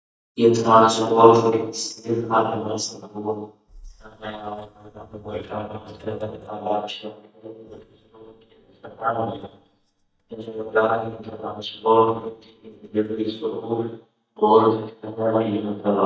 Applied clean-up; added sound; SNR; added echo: neural mask model DeepFilterNet 3.